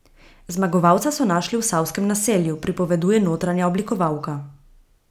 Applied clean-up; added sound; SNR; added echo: none; none; none; none.